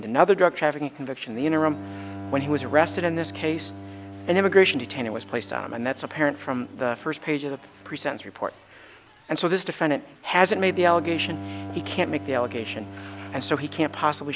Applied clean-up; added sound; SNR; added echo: none; Bowed string instrument; 15 dB; none.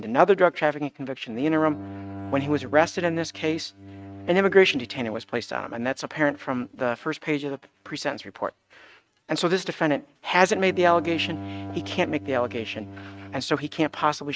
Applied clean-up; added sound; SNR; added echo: neural mask model RNNoise.